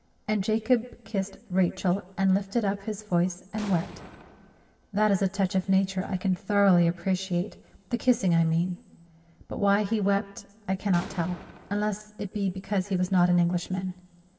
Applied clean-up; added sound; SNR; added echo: none; Explosion; 19 dB; reverberation time 2.1 s.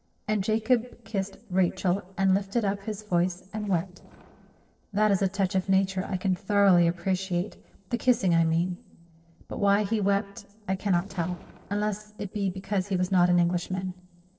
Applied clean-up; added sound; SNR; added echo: neural separator model SepFormer DNS4.